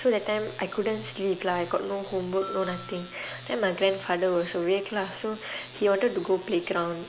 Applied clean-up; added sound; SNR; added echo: none; Bell; 14 dB; none.